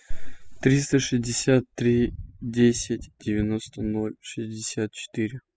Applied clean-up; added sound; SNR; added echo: classical method spectral subtraction.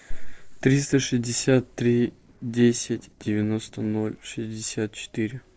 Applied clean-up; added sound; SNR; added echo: neural separator model SepFormer DNS4.